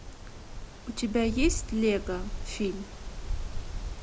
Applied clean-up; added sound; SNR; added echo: none; Wind; 3 dB; none.